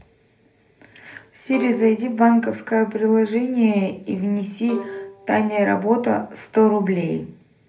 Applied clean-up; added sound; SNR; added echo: none; Bowed string instrument; 18 dB; reverberation time 0.3 s.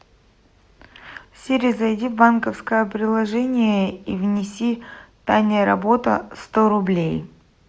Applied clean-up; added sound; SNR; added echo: none; none; none; none.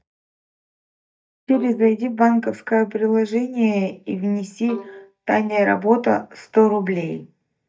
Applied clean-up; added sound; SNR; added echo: neural mask model DeepFilterNet 3.